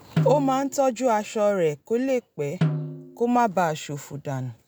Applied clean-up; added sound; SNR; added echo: none; Snare drum; 7 dB; none.